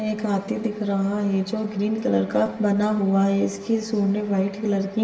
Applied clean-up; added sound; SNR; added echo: none; none; none; reverberation time 0.9 s.